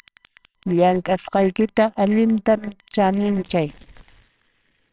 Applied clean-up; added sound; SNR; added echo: neural separator model SepFormer WHAMR!.